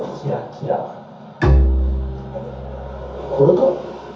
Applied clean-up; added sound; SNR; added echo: none; Bowed string instrument; 0 dB; reverberation time 0.6 s.